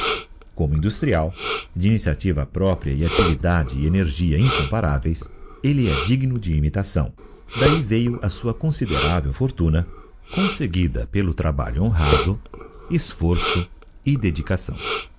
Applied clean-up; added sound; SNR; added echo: none; Respiratory sounds; 7 dB; none.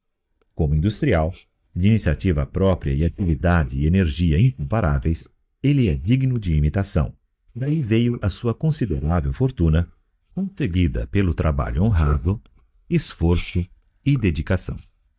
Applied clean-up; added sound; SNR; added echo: neural mask model DeepFilterNet 3.